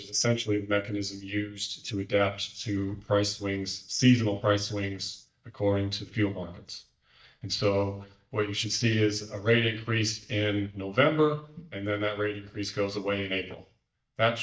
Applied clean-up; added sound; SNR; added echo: neural mask model DeepFilterNet 3.